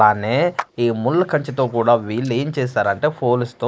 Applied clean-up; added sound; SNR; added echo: neural mask model Resemble Enhance denoiser.